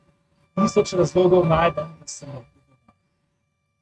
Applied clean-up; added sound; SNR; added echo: neural mask model RNNoise.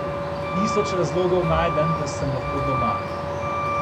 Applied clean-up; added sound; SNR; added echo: none; Truck; -1 dB; none.